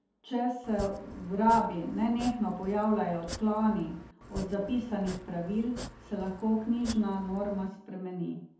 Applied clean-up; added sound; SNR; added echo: none; Domestic sounds, home sounds; 14 dB; reverberation time 0.6 s.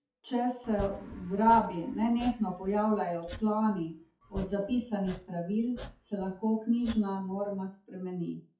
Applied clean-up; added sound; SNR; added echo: classical method WPE with log-MMSE.